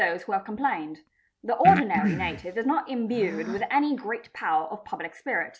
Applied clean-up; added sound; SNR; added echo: none; Breathing; 6 dB; none.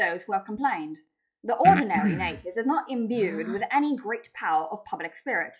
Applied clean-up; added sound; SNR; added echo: classical method log-MMSE.